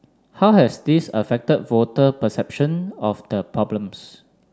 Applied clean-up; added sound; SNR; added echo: none; none; none; none.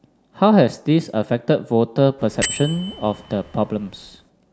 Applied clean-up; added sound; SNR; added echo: none; Bell; 11 dB; none.